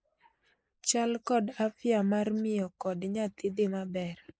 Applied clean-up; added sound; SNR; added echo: neural mask model Resemble Enhance denoiser.